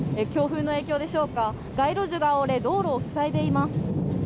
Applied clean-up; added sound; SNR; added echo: none; Thunder / Rain; 4 dB; none.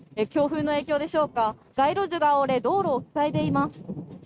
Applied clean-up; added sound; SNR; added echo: neural mask model RNNoise.